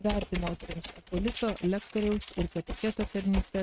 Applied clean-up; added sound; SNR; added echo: neural mask model RNNoise.